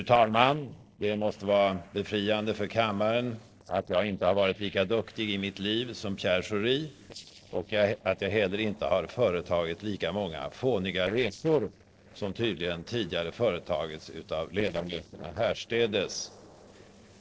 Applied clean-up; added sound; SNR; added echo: neural separator model SepFormer DNS4.